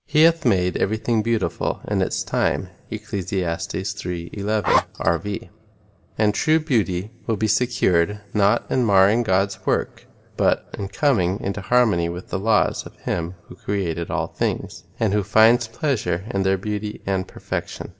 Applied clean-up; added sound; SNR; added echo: none; Zipper (clothing); 1 dB; reverberation time 0.3 s.